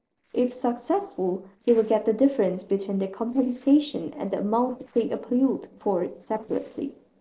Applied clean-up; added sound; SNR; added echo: neural separator model SepFormer DNS4.